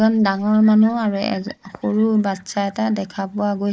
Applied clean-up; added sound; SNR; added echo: neural mask model Resemble Enhance denoiser.